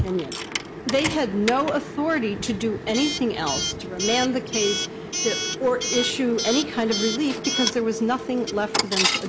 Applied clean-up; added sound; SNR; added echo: none; Coin (dropping) / Alarm; 4 dB; none.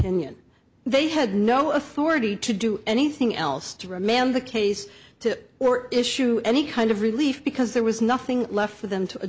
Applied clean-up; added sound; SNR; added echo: none; none; none; none.